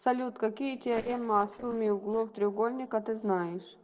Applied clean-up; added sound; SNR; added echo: neural separator model SepFormer DNS4.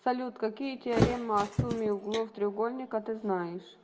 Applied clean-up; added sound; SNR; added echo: none; Thump, thud; 2 dB; reverberation time 0.9 s.